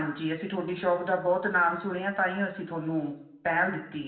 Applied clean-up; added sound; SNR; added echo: none; none; none; reverberation time 0.8 s.